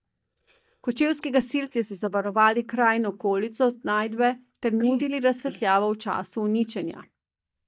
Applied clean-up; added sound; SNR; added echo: neural mask model DeepFilterNet 3.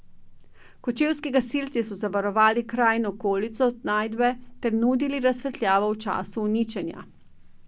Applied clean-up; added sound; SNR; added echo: none; none; none; none.